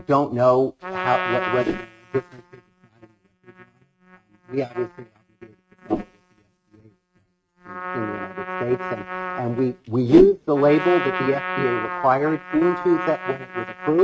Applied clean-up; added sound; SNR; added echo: neural mask model RNNoise.